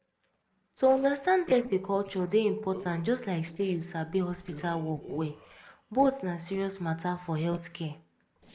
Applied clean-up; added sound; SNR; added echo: neural separator model SepFormer DNS4.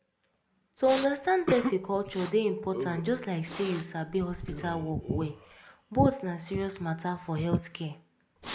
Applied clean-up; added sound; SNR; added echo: none; Respiratory sounds; 11 dB; none.